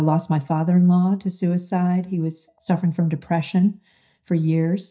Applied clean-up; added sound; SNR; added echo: neural mask model DeepFilterNet 3.